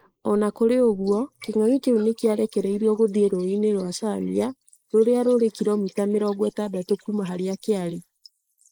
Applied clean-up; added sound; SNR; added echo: neural mask model Resemble Enhance denoiser.